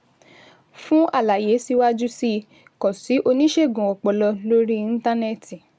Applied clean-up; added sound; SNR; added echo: none; none; none; none.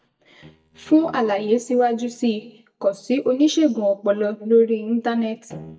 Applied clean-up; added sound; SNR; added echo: neural mask model DeepFilterNet 3.